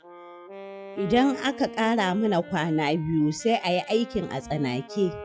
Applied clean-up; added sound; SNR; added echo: classical method log-MMSE.